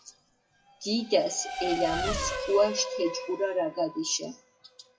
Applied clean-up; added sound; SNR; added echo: classical method WPE with log-MMSE.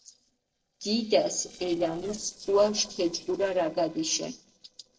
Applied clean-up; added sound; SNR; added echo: neural separator model SepFormer DNS4.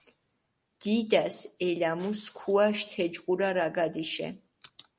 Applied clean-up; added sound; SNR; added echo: none; none; none; none.